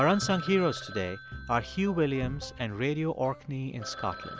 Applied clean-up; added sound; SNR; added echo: none; Cupboard open or close + Telephone; 13 dB; none.